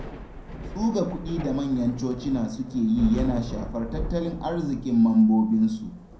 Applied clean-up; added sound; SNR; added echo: none; Thunder / Rain; 11 dB; reverberation time 0.5 s.